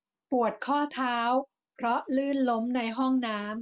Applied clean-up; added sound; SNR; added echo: none; none; none; none.